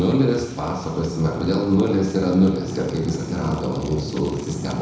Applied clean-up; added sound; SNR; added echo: none; Fire; 10 dB; reverberation time 1.0 s.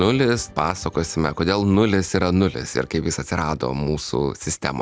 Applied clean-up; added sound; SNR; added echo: none; none; none; none.